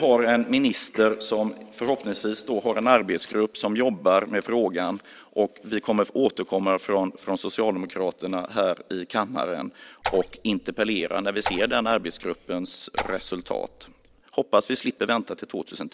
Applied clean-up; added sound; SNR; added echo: none; Raindrop / Splash, splatter; 12 dB; none.